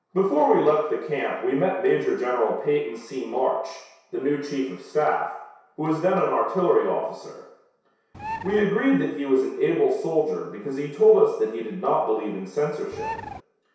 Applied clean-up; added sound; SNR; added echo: none; Bird; 9 dB; reverberation time 0.7 s.